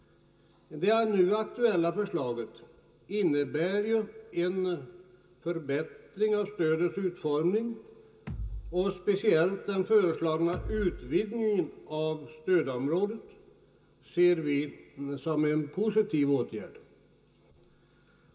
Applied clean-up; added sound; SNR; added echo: none; Bass drum; 11 dB; reverberation time 0.2 s.